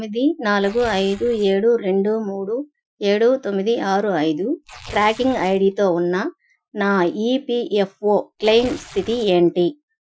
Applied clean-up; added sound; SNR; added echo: classical method Wiener filter.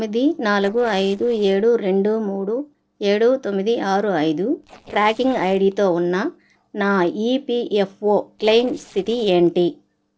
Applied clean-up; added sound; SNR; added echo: neural separator model SepFormer DNS4.